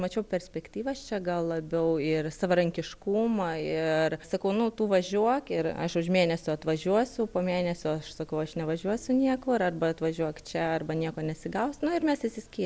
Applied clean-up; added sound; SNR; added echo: none; none; none; none.